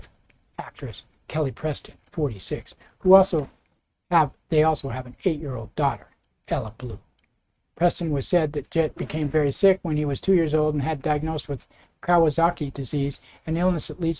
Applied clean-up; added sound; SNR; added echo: neural mask model RNNoise.